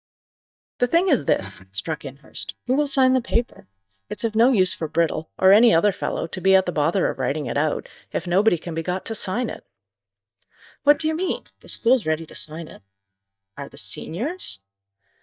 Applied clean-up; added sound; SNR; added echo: neural mask model DeepFilterNet 3.